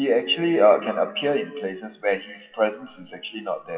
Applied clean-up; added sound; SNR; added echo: classical method WPE with log-MMSE.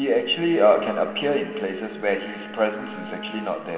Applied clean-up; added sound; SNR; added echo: none; Bowed string instrument; 15 dB; reverberation time 2.9 s.